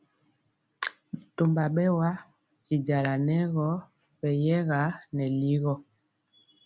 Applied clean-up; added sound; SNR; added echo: none; none; none; none.